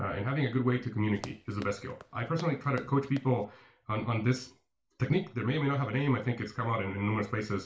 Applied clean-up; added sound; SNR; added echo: none; Run; 19 dB; reverberation time 0.3 s.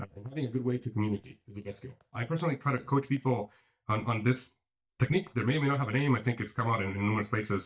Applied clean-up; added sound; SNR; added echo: neural mask model DeepFilterNet 3.